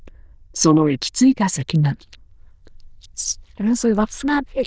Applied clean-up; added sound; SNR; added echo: neural diffusion model UNIVERSE++.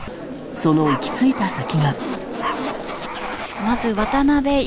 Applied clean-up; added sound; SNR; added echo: none; Squeak + Dog; 8 dB; none.